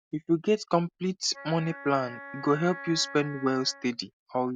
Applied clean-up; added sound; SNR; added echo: none; Wind instrument, woodwind instrument; 15 dB; none.